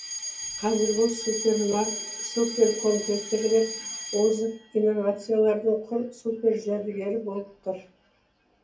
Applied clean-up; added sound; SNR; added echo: none; Alarm; 11 dB; reverberation time 0.3 s.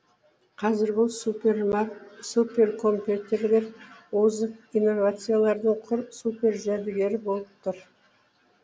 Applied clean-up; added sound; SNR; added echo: none; none; none; none.